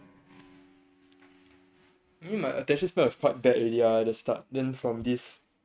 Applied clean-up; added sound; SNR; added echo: neural mask model RNNoise.